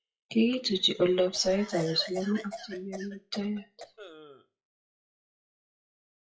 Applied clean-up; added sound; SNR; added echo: classical method WPE with log-MMSE.